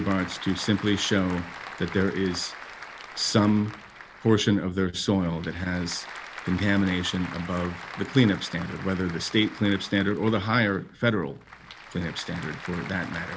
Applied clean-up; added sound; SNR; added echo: none; Applause / Crowd; 14 dB; none.